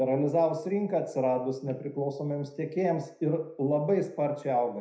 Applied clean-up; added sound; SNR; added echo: none; none; none; reverberation time 0.5 s.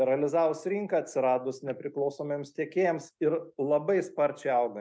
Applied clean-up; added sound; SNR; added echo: none; none; none; none.